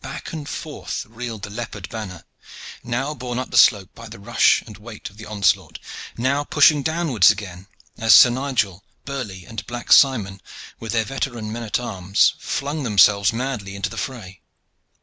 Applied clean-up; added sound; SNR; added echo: none; none; none; none.